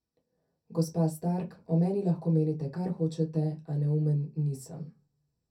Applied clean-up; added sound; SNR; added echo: none; none; none; reverberation time 0.3 s.